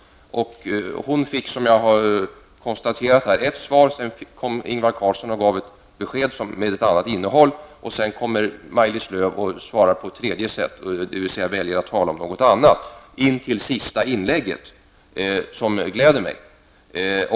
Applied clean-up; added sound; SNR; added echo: none; none; none; none.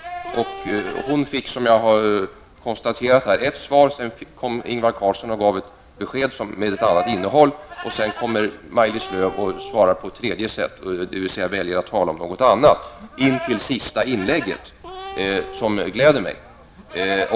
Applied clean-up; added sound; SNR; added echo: none; Cat + Livestock, farm animals, working animals; 15 dB; none.